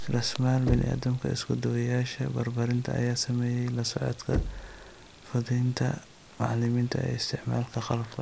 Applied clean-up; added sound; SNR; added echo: none; Knock; 10 dB; none.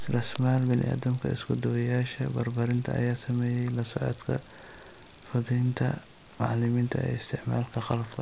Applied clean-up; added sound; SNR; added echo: none; none; none; none.